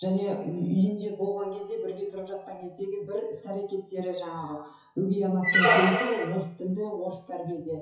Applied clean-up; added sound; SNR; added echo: classical method WPE with log-MMSE.